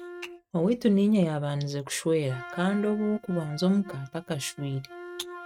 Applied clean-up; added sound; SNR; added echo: neural mask model RNNoise.